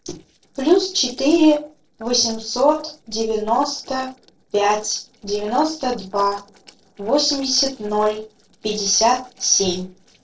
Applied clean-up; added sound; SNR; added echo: neural separator model SepFormer DNS4.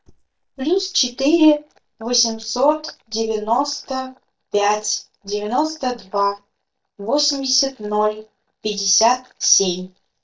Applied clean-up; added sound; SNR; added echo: neural mask model DeepFilterNet 3.